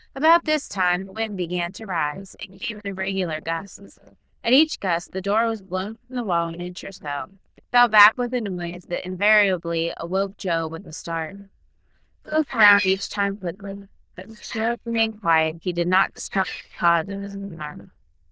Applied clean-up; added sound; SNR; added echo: neural diffusion model UNIVERSE++.